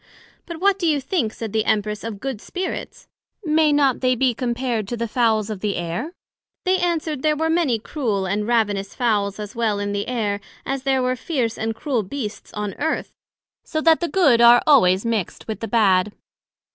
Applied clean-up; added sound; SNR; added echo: none; none; none; none.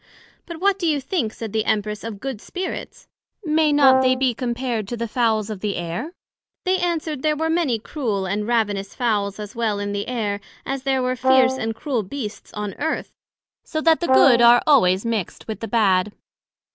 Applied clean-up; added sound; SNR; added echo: none; Brass instrument; -1 dB; none.